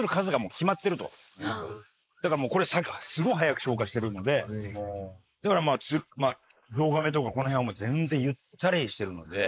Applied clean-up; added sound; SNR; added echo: neural mask model Resemble Enhance denoiser.